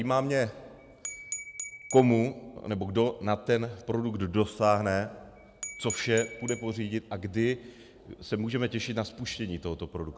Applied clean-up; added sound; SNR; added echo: none; Glass / Bell; 11 dB; none.